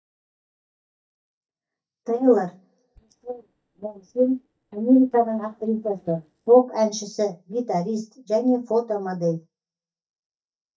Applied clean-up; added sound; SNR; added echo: neural mask model DeepFilterNet 3.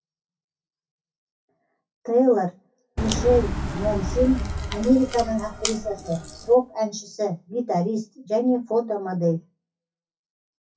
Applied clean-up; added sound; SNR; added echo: classical method WPE with log-MMSE.